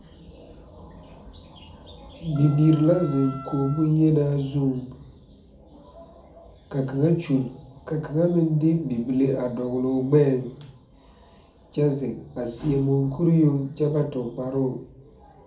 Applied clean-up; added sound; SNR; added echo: none; Wind instrument, woodwind instrument; 17 dB; reverberation time 0.4 s.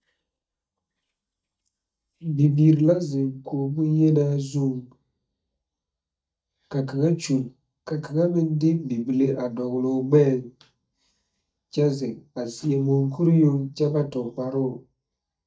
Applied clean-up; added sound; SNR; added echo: neural mask model DeepFilterNet 3.